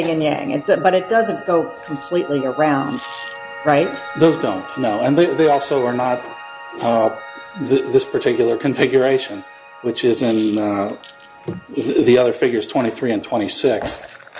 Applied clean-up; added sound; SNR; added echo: none; Piano + Coin (dropping); 17 dB; none.